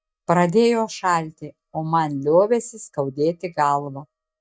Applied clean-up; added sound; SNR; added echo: neural mask model DeepFilterNet 3.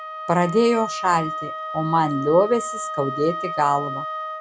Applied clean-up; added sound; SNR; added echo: none; Wind instrument, woodwind instrument; 8 dB; none.